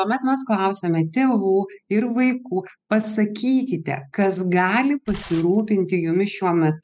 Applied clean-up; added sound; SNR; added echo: classical method spectral subtraction.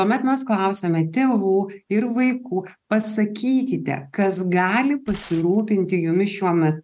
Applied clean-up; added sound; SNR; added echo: neural mask model RNNoise.